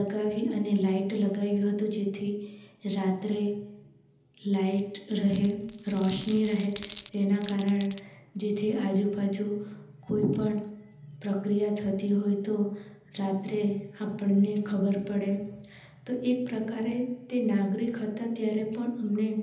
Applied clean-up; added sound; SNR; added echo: none; Glass; 11 dB; reverberation time 0.9 s.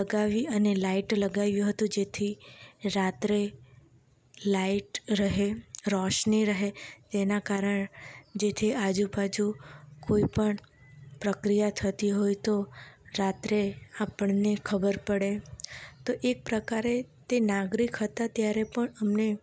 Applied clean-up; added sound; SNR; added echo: none; none; none; none.